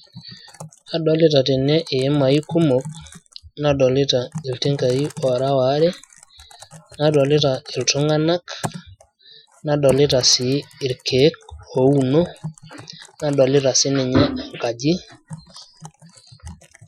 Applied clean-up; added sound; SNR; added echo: classical method Wiener filter.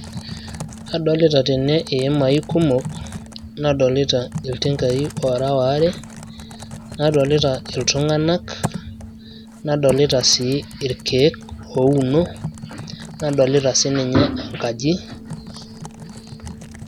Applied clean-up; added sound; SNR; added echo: none; Typing; 15 dB; none.